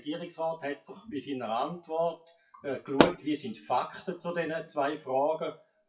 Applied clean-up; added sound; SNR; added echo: classical method WPE with log-MMSE.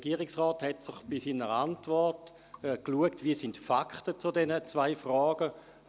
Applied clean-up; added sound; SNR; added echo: none; none; none; none.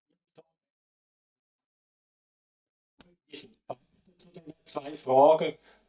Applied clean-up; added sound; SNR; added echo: neural mask model DeepFilterNet 3.